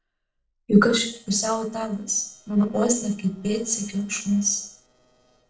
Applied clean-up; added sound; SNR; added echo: neural separator model SepFormer DNS4.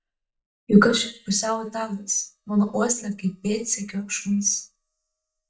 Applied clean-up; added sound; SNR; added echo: neural mask model DeepFilterNet 3.